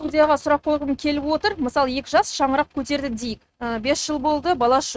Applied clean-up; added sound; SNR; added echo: neural mask model RNNoise.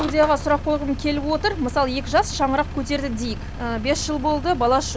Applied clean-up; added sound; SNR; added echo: none; Engine; 9 dB; none.